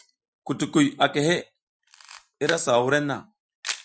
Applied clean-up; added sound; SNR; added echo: classical method Wiener filter.